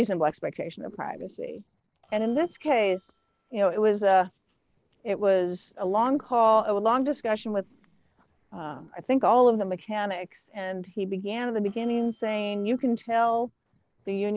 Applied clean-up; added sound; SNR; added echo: neural separator model SepFormer DNS4.